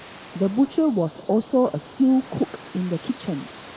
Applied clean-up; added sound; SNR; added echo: neural mask model Resemble Enhance denoiser.